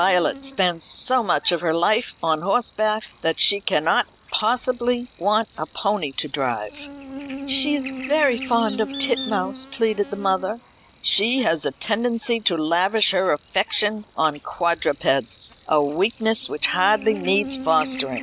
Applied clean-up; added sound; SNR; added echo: none; Buzz; 14 dB; none.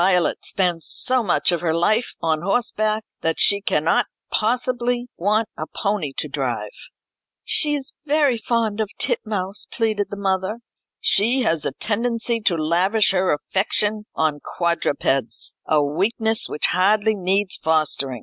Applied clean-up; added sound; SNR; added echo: none; none; none; none.